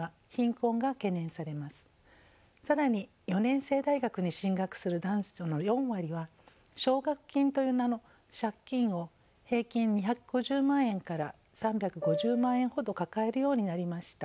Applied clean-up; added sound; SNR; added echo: none; Piano; 2 dB; none.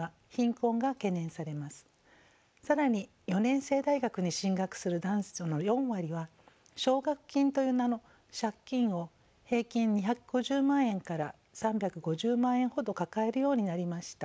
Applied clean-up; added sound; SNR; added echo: neural mask model Resemble Enhance denoiser.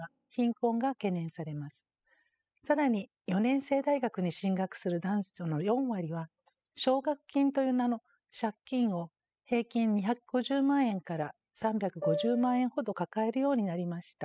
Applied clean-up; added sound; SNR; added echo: classical method spectral subtraction.